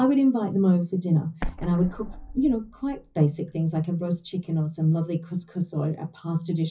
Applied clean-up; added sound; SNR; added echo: classical method WPE with log-MMSE.